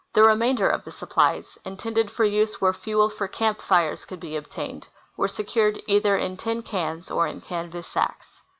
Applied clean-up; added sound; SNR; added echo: none; none; none; none.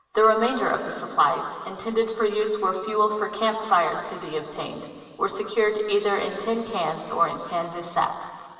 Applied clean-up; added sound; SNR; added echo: none; none; none; reverberation time 2.3 s.